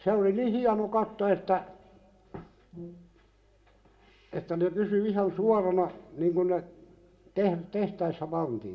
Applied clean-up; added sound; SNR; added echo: none; Brass instrument; 17 dB; reverberation time 0.4 s.